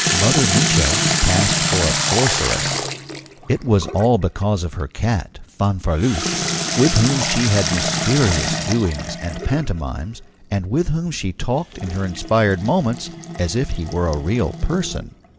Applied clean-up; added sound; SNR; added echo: none; Sink (filling or washing) / Water tap, faucet; 3 dB; none.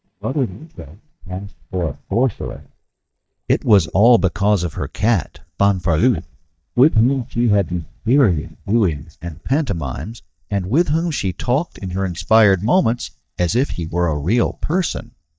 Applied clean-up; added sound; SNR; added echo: neural mask model DeepFilterNet 3.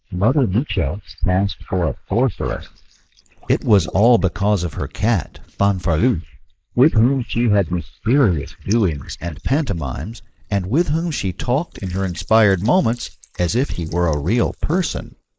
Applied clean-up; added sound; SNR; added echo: neural mask model Resemble Enhance denoiser.